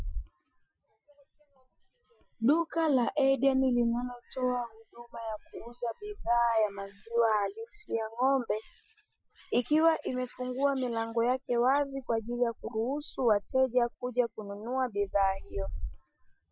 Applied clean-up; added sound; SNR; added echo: classical method Wiener filter.